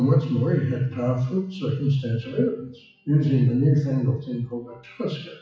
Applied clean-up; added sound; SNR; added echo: classical method WPE with log-MMSE.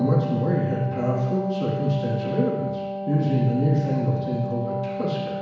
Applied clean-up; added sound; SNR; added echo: none; Wind instrument, woodwind instrument; 6 dB; reverberation time 1.1 s.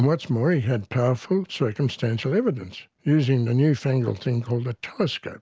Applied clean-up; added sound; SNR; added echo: none; none; none; none.